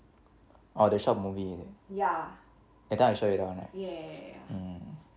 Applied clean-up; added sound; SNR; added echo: none; none; none; none.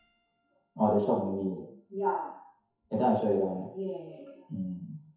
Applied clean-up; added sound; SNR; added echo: classical method WPE with log-MMSE.